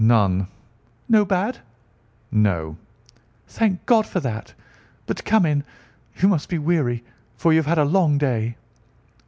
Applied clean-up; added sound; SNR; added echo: none; none; none; none.